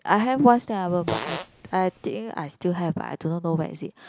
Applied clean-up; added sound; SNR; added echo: none; Fart; 9 dB; none.